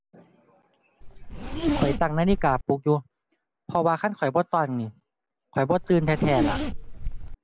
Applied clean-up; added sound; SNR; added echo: none; Zipper (clothing); 2 dB; none.